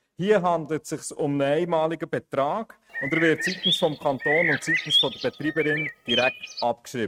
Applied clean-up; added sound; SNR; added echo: neural mask model RNNoise.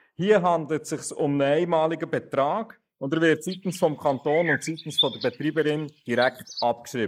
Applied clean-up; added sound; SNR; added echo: neural mask model Resemble Enhance denoiser.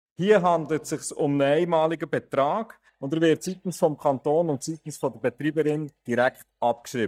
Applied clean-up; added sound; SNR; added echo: neural mask model DeepFilterNet 3.